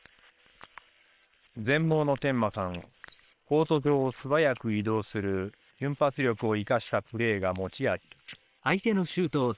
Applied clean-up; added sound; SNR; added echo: neural separator model SepFormer WHAM!.